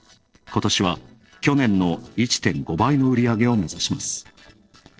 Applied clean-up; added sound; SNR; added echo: neural separator model SepFormer DNS4.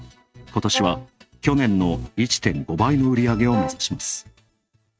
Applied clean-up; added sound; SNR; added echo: neural mask model RNNoise.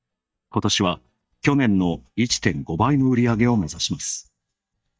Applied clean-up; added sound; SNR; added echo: neural mask model DeepFilterNet 3.